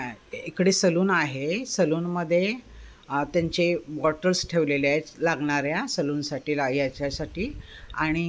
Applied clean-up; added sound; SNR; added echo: none; none; none; none.